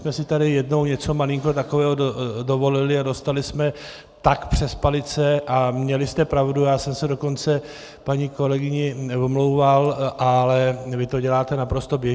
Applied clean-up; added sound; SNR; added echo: none; none; none; none.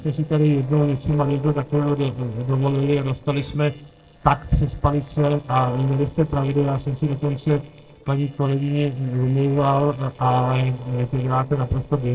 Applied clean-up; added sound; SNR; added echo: neural separator model SepFormer DNS4.